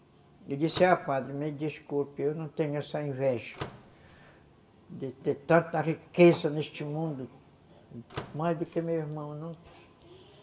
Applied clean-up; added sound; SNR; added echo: none; Slam / Microwave oven; 15 dB; reverberation time 0.7 s.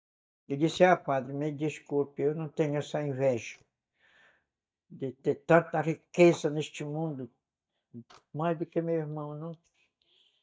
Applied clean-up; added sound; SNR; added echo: neural mask model DeepFilterNet 3.